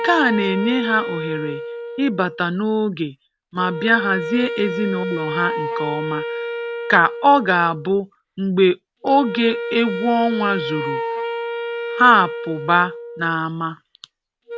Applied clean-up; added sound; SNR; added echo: none; Wind instrument, woodwind instrument; 7 dB; none.